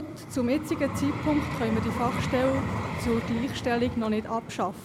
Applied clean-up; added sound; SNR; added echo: none; Vehicle; 4 dB; none.